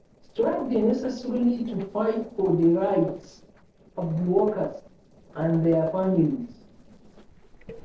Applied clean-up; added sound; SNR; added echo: neural separator model SepFormer DNS4.